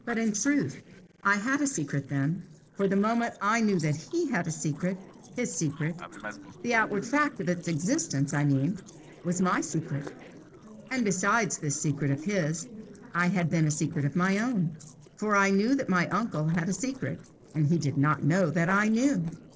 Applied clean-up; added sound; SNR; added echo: neural separator model SepFormer DNS4.